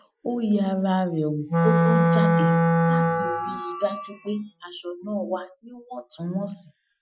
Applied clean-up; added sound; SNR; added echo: classical method Wiener filter.